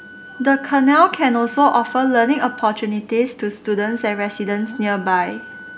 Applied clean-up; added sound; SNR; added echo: none; Wind instrument, woodwind instrument; 18 dB; none.